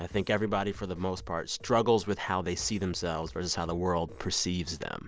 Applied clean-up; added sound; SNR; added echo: none; Drum kit; 20 dB; none.